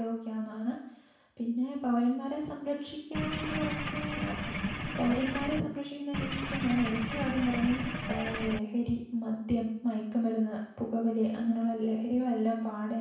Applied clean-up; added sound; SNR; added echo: none; Engine / Boat, Water vehicle; 3 dB; reverberation time 0.7 s.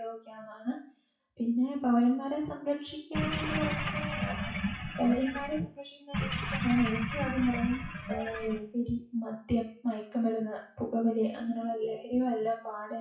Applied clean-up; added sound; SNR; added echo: classical method WPE with log-MMSE.